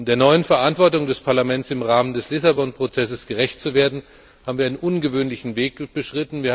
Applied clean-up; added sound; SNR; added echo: none; none; none; none.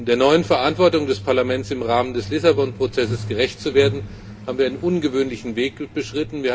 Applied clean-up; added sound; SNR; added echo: none; Truck; 13 dB; reverberation time 0.3 s.